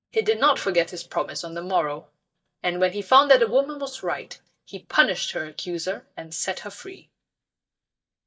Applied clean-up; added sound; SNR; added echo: neural mask model DeepFilterNet 3.